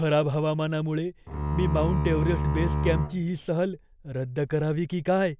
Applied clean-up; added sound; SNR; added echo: none; Bowed string instrument; 0 dB; none.